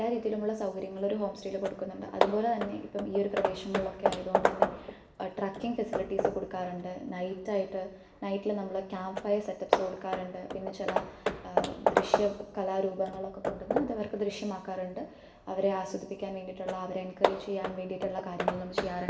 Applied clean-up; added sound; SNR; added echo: none; Hammer / Wood; 1 dB; reverberation time 0.8 s.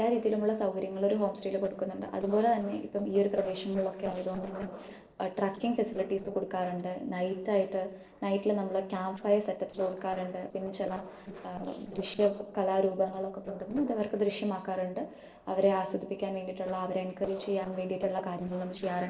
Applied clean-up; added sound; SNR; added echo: neural separator model SepFormer DNS4.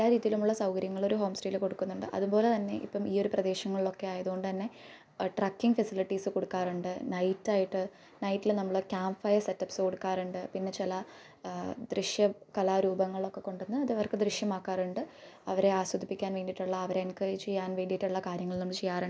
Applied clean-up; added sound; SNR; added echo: none; none; none; none.